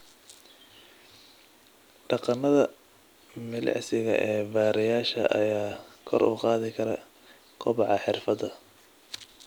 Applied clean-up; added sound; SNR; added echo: none; none; none; none.